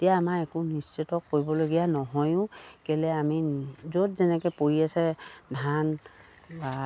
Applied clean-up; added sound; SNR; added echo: none; none; none; none.